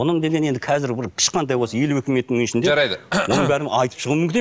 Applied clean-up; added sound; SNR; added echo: none; none; none; none.